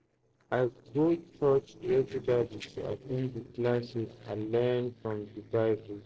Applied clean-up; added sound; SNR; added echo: neural separator model SepFormer DNS4.